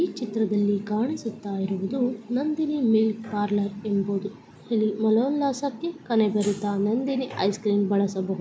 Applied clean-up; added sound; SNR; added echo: none; none; none; none.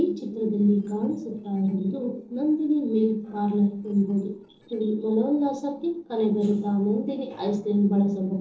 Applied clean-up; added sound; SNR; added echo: neural separator model SepFormer DNS4.